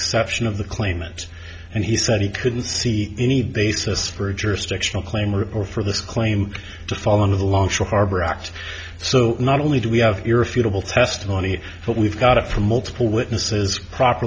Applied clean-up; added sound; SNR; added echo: none; none; none; none.